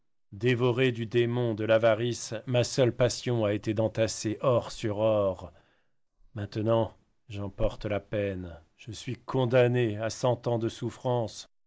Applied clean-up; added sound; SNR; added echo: neural mask model Resemble Enhance denoiser.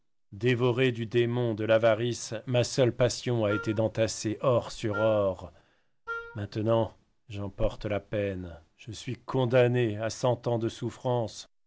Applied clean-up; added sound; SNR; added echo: none; Wind instrument, woodwind instrument; 13 dB; none.